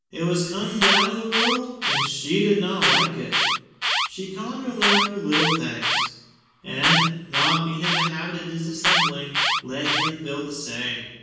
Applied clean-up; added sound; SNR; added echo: none; Alarm; -2 dB; reverberation time 1.2 s.